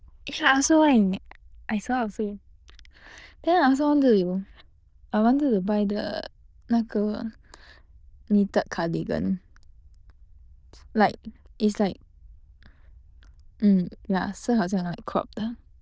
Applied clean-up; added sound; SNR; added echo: neural diffusion model UNIVERSE++.